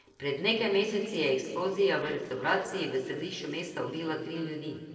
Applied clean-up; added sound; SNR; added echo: neural separator model SepFormer DNS4.